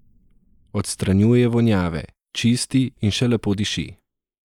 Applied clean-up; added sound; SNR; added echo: neural mask model Resemble Enhance denoiser.